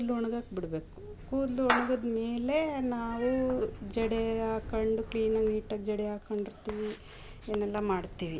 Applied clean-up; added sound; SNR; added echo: none; Meow / Clapping; 10 dB; none.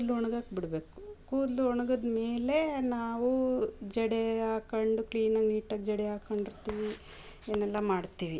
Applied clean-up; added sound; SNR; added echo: none; none; none; none.